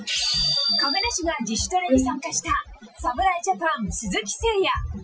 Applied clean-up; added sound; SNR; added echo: classical method Wiener filter.